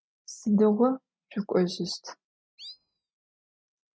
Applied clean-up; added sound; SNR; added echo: neural mask model RNNoise.